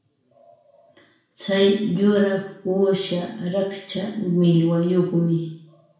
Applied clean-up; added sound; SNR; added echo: none; none; none; reverberation time 0.6 s.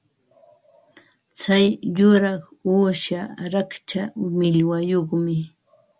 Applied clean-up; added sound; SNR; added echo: none; none; none; none.